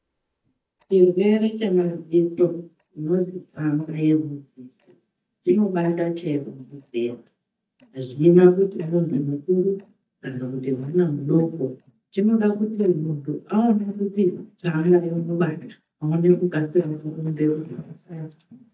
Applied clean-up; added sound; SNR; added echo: neural mask model DeepFilterNet 3.